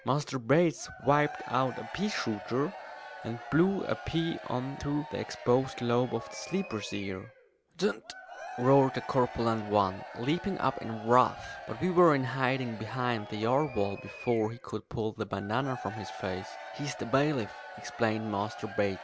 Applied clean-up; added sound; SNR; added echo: none; Crowd / Cheering; 14 dB; none.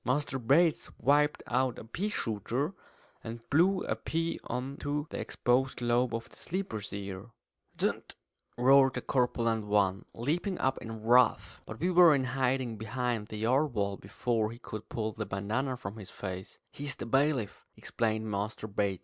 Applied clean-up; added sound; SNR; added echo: none; none; none; none.